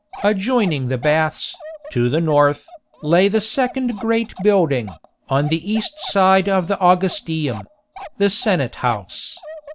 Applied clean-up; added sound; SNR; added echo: none; Bark; 19 dB; none.